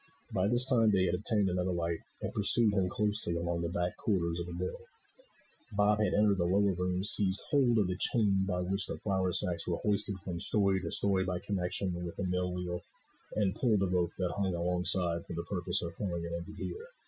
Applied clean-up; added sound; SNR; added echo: classical method Wiener filter.